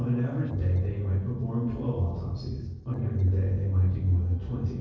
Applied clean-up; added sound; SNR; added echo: neural separator model SepFormer DNS4.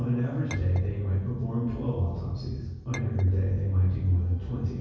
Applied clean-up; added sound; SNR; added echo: none; Chink, clink; 19 dB; reverberation time 1.3 s.